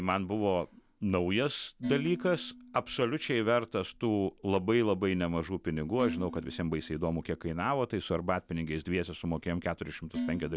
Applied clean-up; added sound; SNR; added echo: none; Dishes, pots, and pans; 13 dB; none.